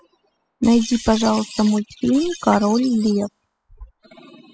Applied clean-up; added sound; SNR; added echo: classical method spectral subtraction.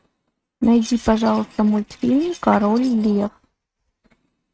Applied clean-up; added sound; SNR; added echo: neural mask model RNNoise.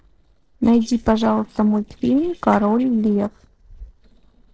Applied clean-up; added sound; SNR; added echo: neural separator model SepFormer DNS4.